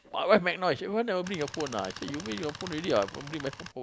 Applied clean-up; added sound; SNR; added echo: none; Tools; 13 dB; none.